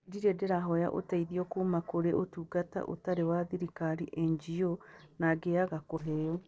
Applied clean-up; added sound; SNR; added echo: neural separator model SepFormer DNS4.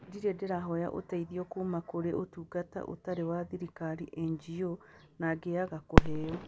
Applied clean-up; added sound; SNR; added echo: none; Fireworks; -1 dB; none.